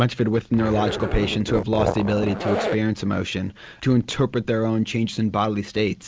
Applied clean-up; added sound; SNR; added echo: none; Zipper (clothing); 5 dB; none.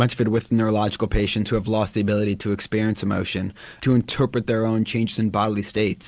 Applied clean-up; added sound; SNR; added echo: none; none; none; none.